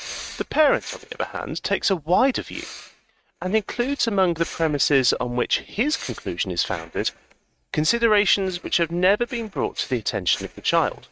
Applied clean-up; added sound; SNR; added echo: neural mask model RNNoise.